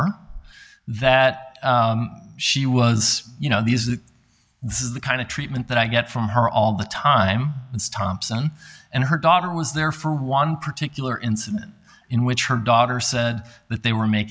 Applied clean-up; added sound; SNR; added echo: none; none; none; none.